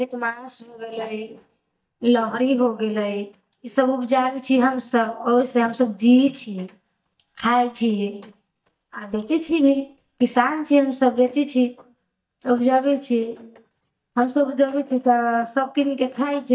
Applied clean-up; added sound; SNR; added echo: neural mask model DeepFilterNet 3.